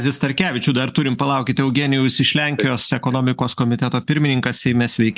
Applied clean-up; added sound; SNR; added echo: none; none; none; none.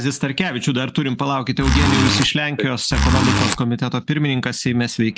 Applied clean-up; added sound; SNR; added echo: none; Zipper (clothing); -3 dB; none.